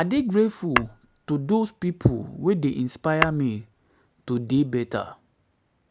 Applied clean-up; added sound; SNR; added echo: none; Tap / Hammer; 8 dB; none.